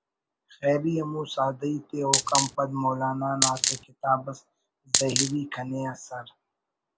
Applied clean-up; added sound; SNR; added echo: none; Coin (dropping); -5 dB; none.